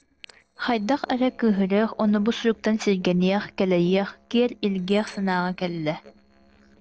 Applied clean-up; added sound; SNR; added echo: neural separator model SepFormer DNS4.